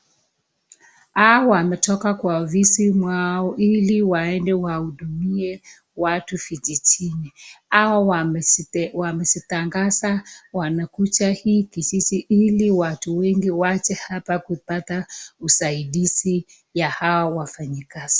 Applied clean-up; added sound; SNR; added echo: none; none; none; none.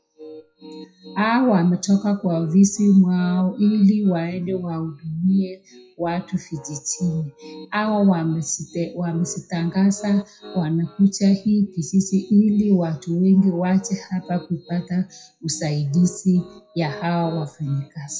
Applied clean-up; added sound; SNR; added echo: classical method WPE with log-MMSE.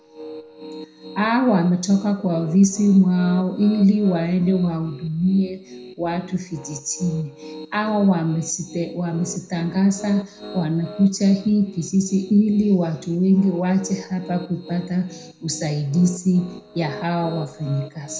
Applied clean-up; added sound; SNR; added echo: none; Piano; 17 dB; reverberation time 0.4 s.